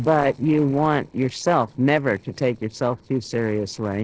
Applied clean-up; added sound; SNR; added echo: neural separator model SepFormer DNS4.